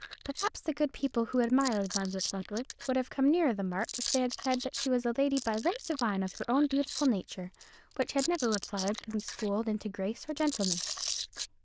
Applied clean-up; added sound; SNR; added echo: neural diffusion model UNIVERSE++.